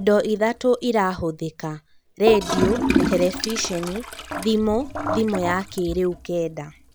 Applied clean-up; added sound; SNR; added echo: none; Toilet flush / Gurgling; 5 dB; none.